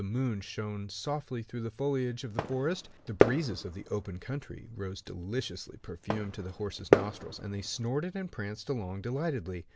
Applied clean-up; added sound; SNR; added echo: none; Fireworks; -1 dB; none.